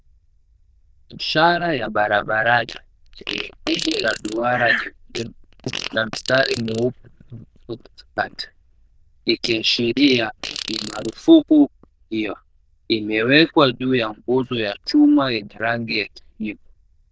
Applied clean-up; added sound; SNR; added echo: neural diffusion model UNIVERSE++.